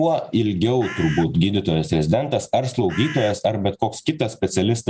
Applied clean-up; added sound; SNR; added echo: none; Bird; 12 dB; none.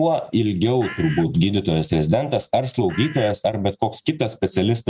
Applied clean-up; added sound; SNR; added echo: neural mask model RNNoise.